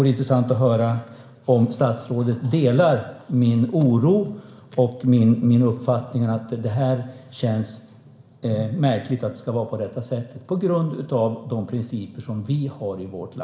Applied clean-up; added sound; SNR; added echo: none; none; none; reverberation time 1.3 s.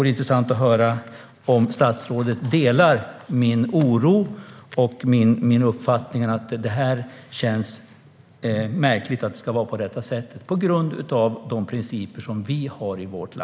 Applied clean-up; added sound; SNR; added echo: none; none; none; none.